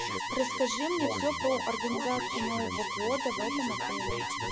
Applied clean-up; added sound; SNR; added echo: none; Alarm; 0 dB; none.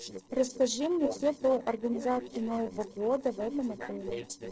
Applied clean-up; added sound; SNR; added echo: neural separator model SepFormer DNS4.